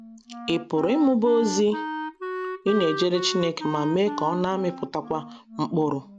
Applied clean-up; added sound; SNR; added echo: none; Wind instrument, woodwind instrument; 9 dB; none.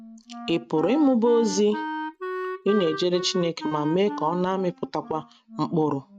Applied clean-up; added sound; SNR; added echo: neural mask model RNNoise.